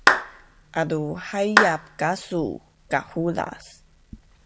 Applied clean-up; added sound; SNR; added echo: none; Clapping; -2 dB; none.